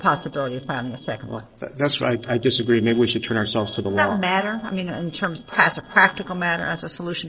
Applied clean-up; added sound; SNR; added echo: neural separator model SepFormer DNS4.